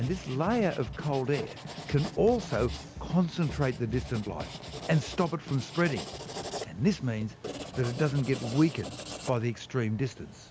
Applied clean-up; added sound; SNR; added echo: none; Writing; 13 dB; none.